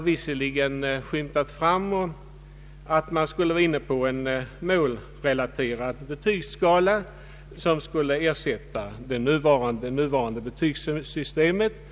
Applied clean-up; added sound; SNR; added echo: none; none; none; none.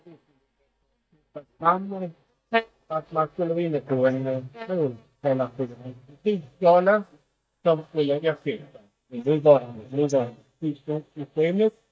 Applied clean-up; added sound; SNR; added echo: neural mask model DeepFilterNet 3.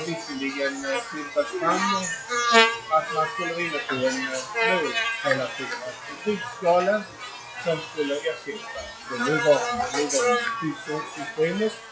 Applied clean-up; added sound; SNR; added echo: classical method WPE with log-MMSE.